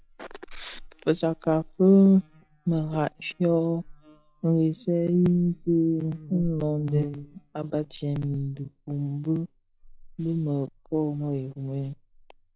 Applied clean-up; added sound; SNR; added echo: classical method log-MMSE.